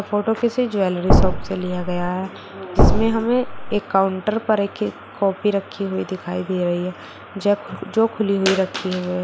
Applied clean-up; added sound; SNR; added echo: none; Thump, thud; -5 dB; none.